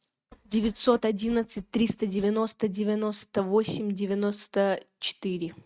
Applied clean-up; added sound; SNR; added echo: neural mask model RNNoise.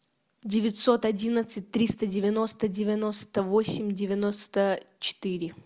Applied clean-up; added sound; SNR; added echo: none; none; none; none.